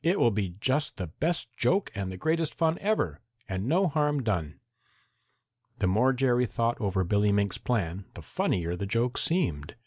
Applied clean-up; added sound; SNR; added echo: none; none; none; none.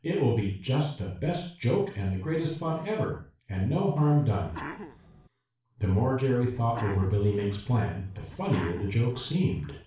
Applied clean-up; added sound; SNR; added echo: none; Sneeze; 15 dB; reverberation time 0.4 s.